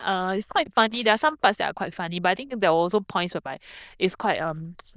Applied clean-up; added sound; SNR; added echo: neural diffusion model UNIVERSE++.